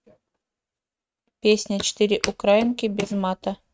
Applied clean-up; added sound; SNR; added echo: neural mask model RNNoise.